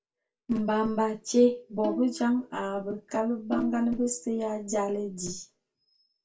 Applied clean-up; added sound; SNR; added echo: none; Bowed string instrument; 11 dB; reverberation time 0.1 s.